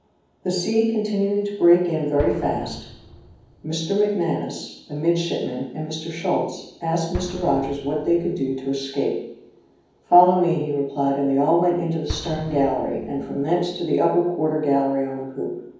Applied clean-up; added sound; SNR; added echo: none; Explosion; 18 dB; reverberation time 1.2 s.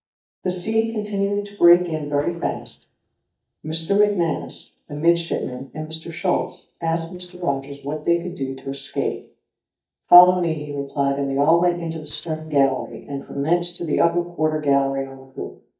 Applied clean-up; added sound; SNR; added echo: neural mask model DeepFilterNet 3.